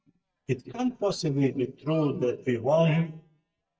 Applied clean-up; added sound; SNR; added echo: neural mask model DeepFilterNet 3.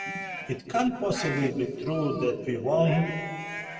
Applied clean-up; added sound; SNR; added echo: none; Livestock, farm animals, working animals; 10 dB; reverberation time 2.1 s.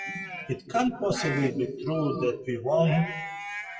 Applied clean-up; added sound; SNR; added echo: classical method WPE with log-MMSE.